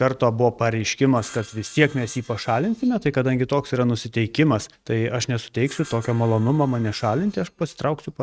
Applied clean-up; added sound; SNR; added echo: neural mask model RNNoise.